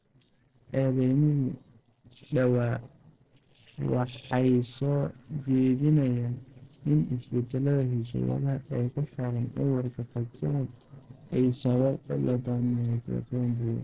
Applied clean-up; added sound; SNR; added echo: neural separator model SepFormer DNS4.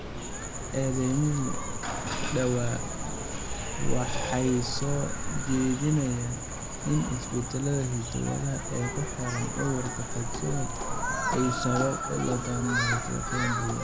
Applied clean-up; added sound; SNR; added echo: none; Human group actions + Rain; 2 dB; none.